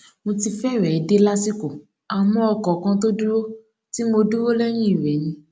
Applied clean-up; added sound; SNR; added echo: none; none; none; none.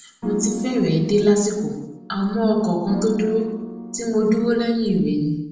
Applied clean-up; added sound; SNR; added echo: none; Piano; 11 dB; reverberation time 0.7 s.